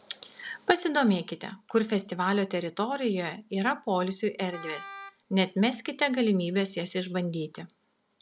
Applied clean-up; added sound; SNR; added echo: none; Wind instrument, woodwind instrument; 16 dB; none.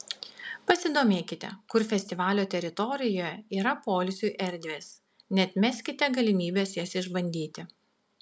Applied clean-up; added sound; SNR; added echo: none; none; none; none.